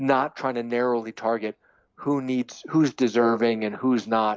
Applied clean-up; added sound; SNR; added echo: none; none; none; none.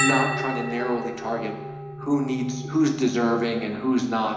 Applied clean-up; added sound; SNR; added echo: none; Bell; 6 dB; reverberation time 1.0 s.